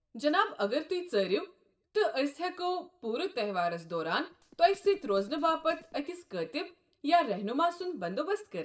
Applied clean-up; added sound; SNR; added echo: neural separator model SepFormer DNS4.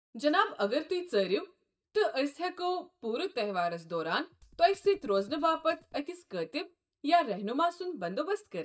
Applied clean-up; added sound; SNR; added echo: neural mask model DeepFilterNet 3.